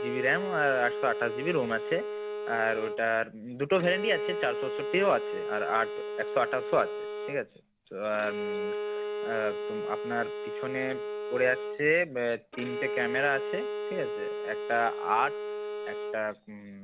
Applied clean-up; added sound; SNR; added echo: none; Bowed string instrument; 4 dB; none.